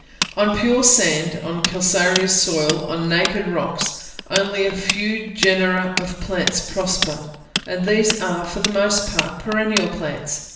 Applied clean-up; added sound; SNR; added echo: none; Tools; 8 dB; reverberation time 0.9 s.